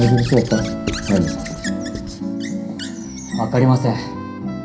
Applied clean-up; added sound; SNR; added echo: none; Squeak / Writing; 13 dB; reverberation time 0.3 s.